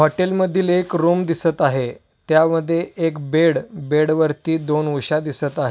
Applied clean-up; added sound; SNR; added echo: none; none; none; none.